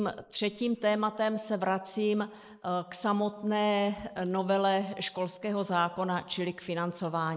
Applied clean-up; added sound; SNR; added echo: neural mask model Resemble Enhance denoiser.